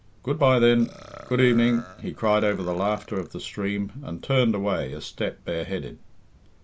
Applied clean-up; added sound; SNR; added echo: none; Burping, eructation; 20 dB; none.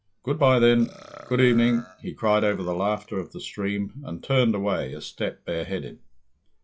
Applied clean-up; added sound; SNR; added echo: classical method log-MMSE.